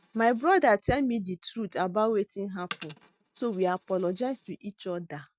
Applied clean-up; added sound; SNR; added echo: neural mask model RNNoise.